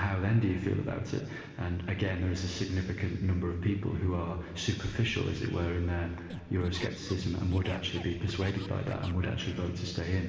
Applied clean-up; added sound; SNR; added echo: none; Scratching (performance technique); 15 dB; reverberation time 2.3 s.